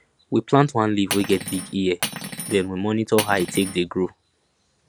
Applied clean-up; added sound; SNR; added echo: none; Cutlery, silverware; 8 dB; none.